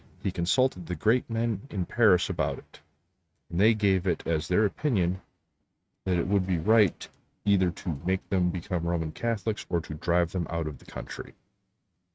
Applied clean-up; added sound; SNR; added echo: neural mask model RNNoise.